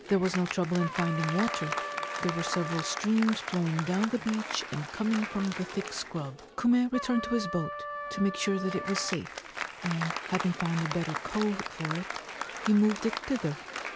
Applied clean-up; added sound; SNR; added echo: none; Applause + Trumpet; 7 dB; none.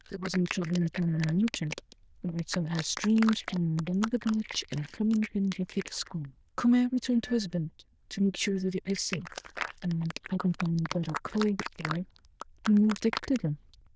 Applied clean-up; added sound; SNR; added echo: neural diffusion model UNIVERSE++.